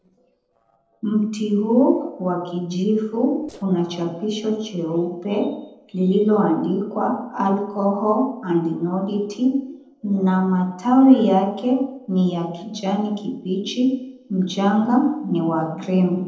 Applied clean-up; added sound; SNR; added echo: neural separator model SepFormer DNS4.